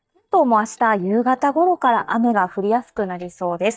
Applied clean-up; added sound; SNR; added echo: neural mask model DeepFilterNet 3.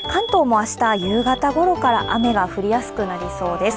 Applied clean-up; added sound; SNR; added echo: none; Alarm; 14 dB; none.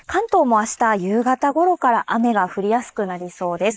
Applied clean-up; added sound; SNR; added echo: neural mask model Resemble Enhance denoiser.